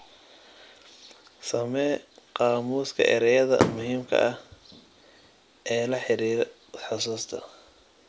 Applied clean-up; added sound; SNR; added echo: none; Fireworks; 6 dB; none.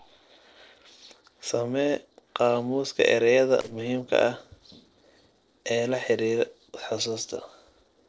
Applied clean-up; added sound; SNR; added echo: neural separator model SepFormer DNS4.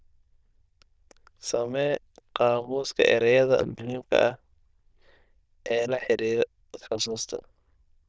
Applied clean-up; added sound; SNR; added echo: neural diffusion model UNIVERSE++.